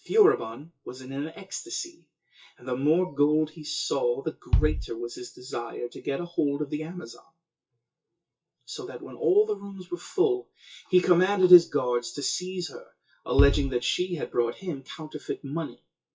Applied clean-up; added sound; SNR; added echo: classical method WPE with log-MMSE.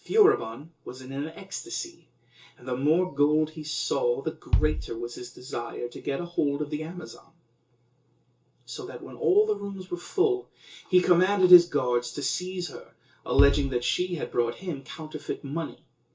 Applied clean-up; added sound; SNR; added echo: none; Bass drum; 3 dB; reverberation time 0.2 s.